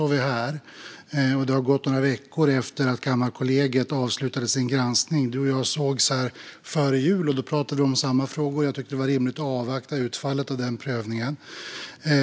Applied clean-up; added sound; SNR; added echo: none; none; none; none.